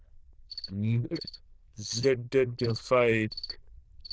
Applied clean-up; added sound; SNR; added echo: neural diffusion model UNIVERSE++.